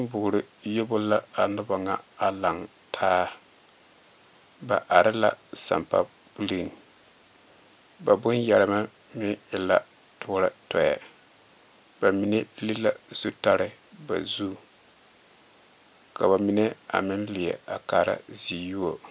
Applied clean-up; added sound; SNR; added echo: none; none; none; none.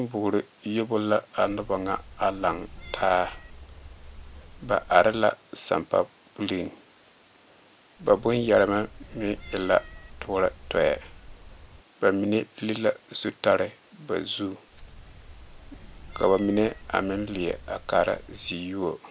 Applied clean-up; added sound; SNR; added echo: none; Cat; 18 dB; none.